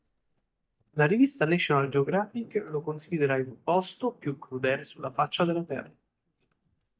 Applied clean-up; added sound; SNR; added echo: neural mask model DeepFilterNet 3.